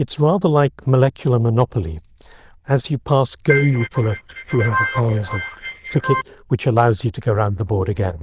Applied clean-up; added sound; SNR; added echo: neural diffusion model UNIVERSE++.